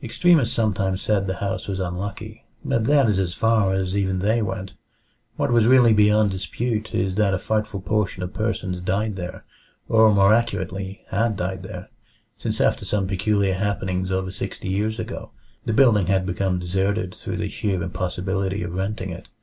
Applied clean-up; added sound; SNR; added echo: none; none; none; none.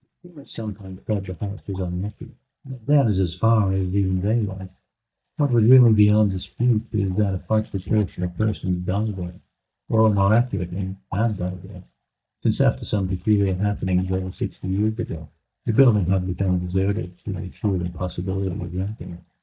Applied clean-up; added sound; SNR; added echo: neural mask model DeepFilterNet 3.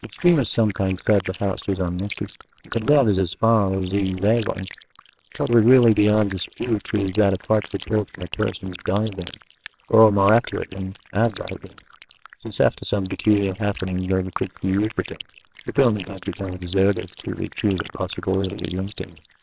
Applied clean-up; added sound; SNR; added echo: neural separator model SepFormer WHAMR!.